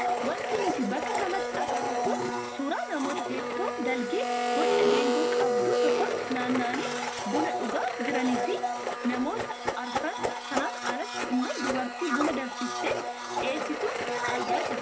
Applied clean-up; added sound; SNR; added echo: none; Domestic sounds, home sounds; -3 dB; none.